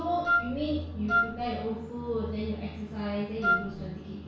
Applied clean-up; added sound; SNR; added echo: none; Wind instrument, woodwind instrument; -3 dB; reverberation time 0.6 s.